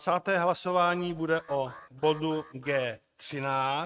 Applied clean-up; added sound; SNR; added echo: neural mask model RNNoise.